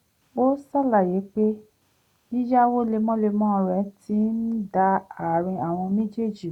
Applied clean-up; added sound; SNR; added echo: none; none; none; none.